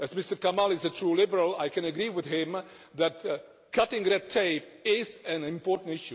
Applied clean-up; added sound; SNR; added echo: none; none; none; none.